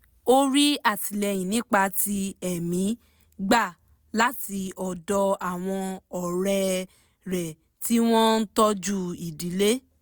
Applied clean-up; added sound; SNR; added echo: none; none; none; none.